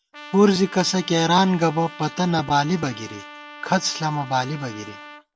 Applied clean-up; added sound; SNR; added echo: none; Trumpet; 18 dB; none.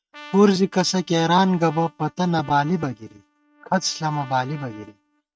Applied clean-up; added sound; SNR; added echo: neural mask model RNNoise.